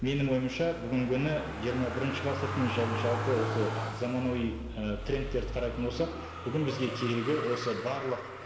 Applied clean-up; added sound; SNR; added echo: none; Motor vehicle (road); 5 dB; reverberation time 1.2 s.